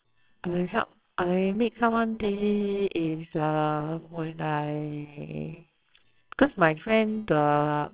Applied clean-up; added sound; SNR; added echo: neural separator model SepFormer WHAMR!.